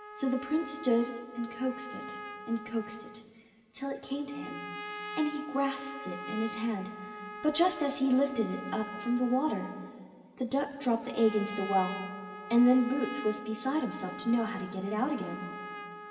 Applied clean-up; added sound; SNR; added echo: none; Trumpet; 12 dB; reverberation time 2.2 s.